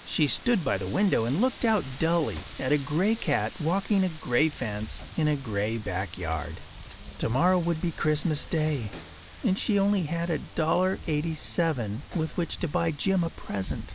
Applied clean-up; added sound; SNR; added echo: none; Rain; 16 dB; none.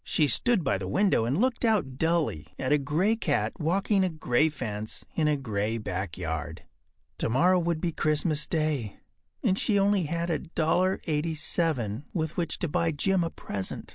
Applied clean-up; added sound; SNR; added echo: none; none; none; none.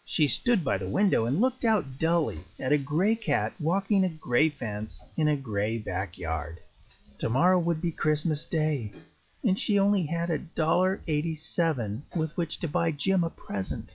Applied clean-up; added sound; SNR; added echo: classical method log-MMSE.